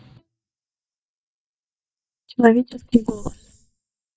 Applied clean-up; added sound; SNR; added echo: neural mask model DeepFilterNet 3.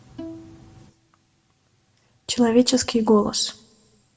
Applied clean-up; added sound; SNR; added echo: none; Bowed string instrument; 18 dB; reverberation time 0.3 s.